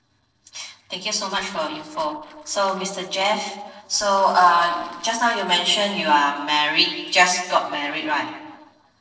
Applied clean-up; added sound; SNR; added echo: neural separator model SepFormer DNS4.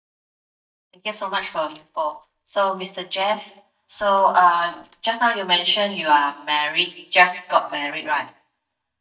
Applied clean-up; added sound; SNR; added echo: neural mask model DeepFilterNet 3.